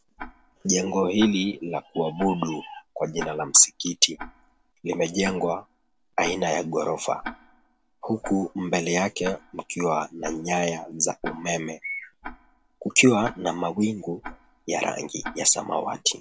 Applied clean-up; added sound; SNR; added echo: none; Tick-tock; 17 dB; none.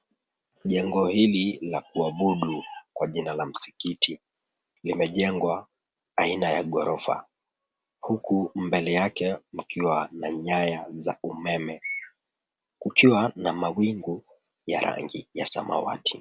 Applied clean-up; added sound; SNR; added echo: none; none; none; none.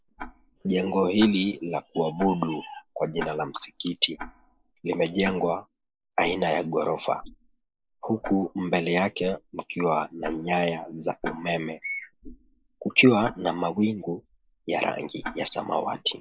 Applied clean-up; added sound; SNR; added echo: neural mask model Resemble Enhance denoiser.